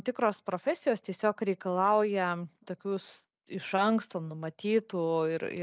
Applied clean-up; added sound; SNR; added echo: none; none; none; none.